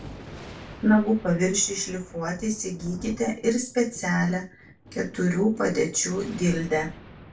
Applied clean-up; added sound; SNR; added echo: none; Thunder; 18 dB; reverberation time 0.2 s.